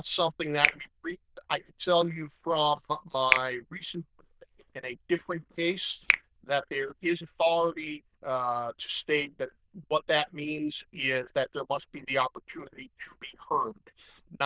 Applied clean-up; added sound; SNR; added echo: neural diffusion model UNIVERSE++.